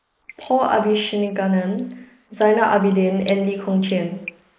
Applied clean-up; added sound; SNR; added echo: neural mask model Resemble Enhance denoiser.